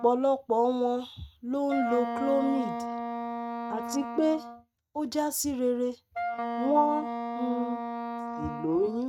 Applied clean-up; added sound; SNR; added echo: neural mask model RNNoise.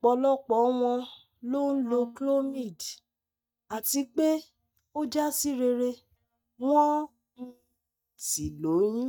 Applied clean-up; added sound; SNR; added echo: neural mask model DeepFilterNet 3.